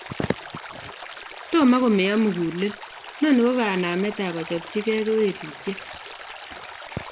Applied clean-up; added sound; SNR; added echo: none; Stream; 15 dB; none.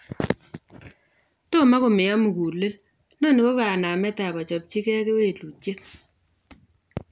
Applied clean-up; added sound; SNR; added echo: none; none; none; none.